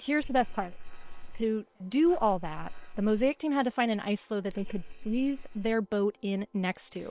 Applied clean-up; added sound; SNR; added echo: neural separator model SepFormer WHAM!.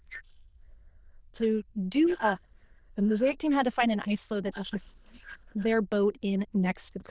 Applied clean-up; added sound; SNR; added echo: neural diffusion model UNIVERSE++.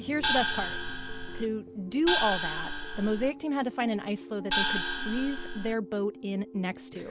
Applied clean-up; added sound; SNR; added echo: none; Gong; 0 dB; none.